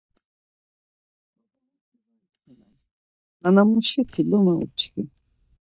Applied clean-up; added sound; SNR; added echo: neural mask model DeepFilterNet 3.